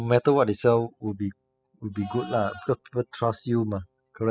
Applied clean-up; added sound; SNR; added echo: classical method spectral subtraction.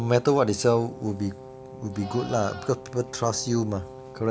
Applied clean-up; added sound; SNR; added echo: none; Brass instrument + Livestock, farm animals, working animals; 16 dB; none.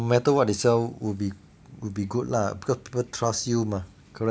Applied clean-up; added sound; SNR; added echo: none; none; none; none.